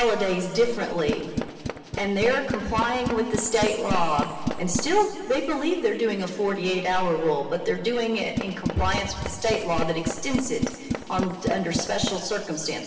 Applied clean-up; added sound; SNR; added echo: none; Tools; 6 dB; reverberation time 2.4 s.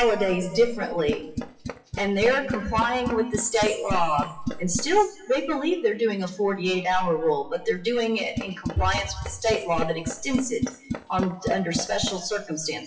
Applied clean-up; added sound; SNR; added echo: classical method WPE with log-MMSE.